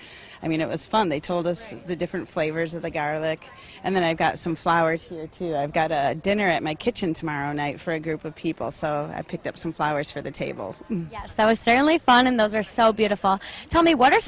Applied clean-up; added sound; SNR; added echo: none; none; none; none.